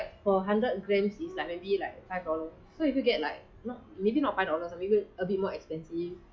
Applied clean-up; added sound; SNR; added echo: classical method log-MMSE.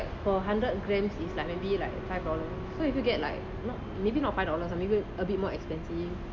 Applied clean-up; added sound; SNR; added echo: none; Wind instrument, woodwind instrument; 15 dB; none.